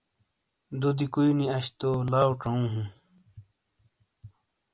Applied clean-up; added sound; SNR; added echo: none; none; none; none.